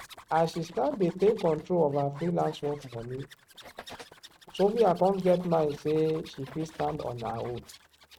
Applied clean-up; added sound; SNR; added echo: neural mask model RNNoise.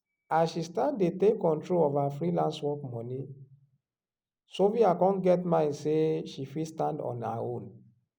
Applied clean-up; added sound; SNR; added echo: none; none; none; none.